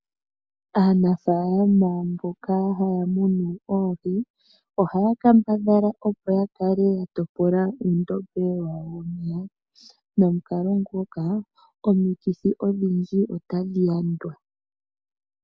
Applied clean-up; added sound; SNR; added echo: none; none; none; none.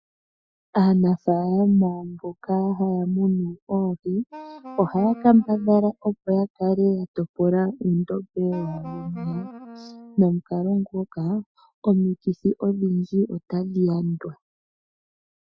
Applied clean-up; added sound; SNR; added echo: classical method Wiener filter.